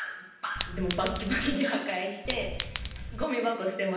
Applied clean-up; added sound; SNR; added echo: none; Chink, clink; 4 dB; reverberation time 0.9 s.